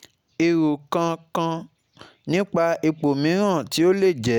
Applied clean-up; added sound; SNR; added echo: none; none; none; none.